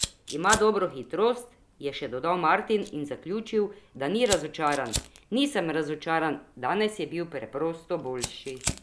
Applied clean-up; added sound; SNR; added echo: none; Fire; 10 dB; none.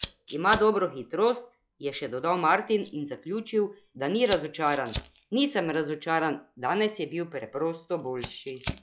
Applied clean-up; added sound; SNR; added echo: classical method log-MMSE.